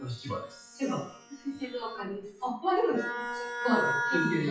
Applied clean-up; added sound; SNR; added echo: classical method WPE with log-MMSE.